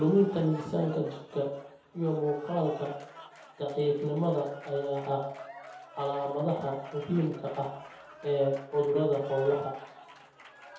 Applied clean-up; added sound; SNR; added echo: none; Applause / Cheering; 18 dB; reverberation time 0.8 s.